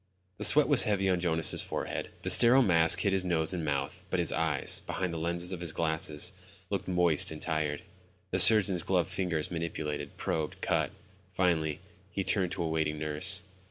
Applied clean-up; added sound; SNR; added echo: none; none; none; none.